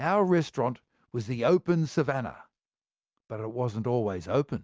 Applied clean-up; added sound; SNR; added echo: none; none; none; none.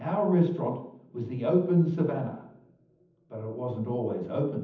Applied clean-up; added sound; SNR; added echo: none; none; none; reverberation time 0.8 s.